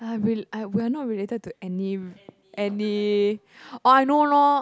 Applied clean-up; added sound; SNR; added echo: none; none; none; none.